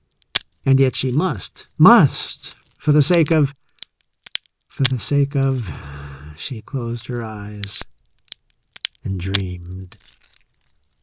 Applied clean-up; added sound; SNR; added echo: none; Crack; 16 dB; none.